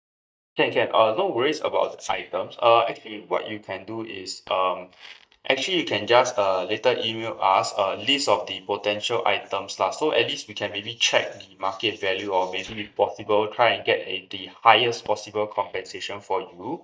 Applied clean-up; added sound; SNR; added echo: neural mask model DeepFilterNet 3.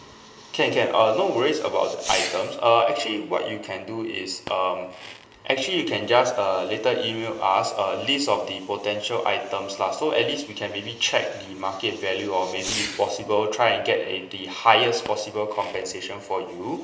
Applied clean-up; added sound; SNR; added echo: none; Fireworks; 16 dB; reverberation time 0.9 s.